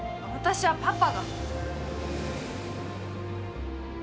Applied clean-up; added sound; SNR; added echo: none; Fixed-wing aircraft, airplane; 9 dB; none.